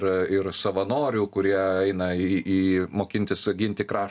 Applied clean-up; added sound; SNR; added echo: none; none; none; none.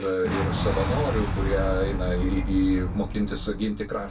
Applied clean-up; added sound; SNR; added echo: none; Boom; 1 dB; reverberation time 0.1 s.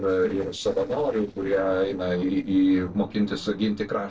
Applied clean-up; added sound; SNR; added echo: neural separator model SepFormer DNS4.